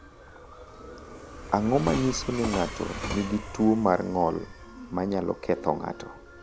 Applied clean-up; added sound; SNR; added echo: none; Train; 7 dB; none.